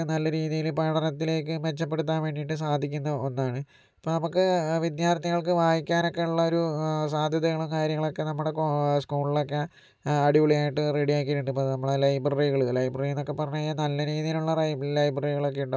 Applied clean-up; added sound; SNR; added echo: none; none; none; none.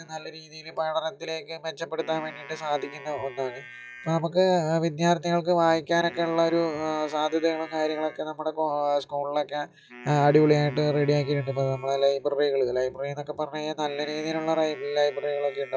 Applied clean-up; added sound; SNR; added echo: classical method log-MMSE.